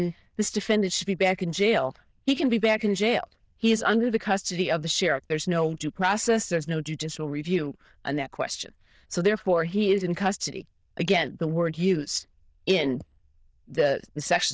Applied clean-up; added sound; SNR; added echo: neural diffusion model UNIVERSE++.